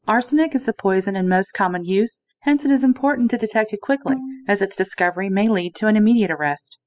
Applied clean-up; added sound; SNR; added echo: classical method spectral subtraction.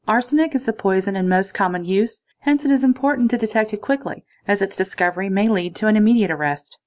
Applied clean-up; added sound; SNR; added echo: none; none; none; none.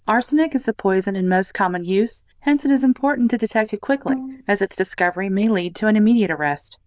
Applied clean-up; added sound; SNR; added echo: neural diffusion model UNIVERSE++.